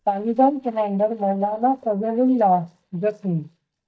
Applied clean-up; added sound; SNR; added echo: neural mask model DeepFilterNet 3.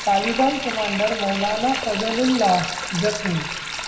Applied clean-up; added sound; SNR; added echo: none; Sink (filling or washing); 6 dB; reverberation time 0.8 s.